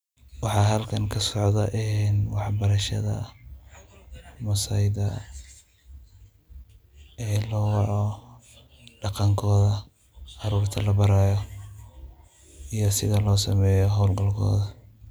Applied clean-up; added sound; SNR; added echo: none; none; none; none.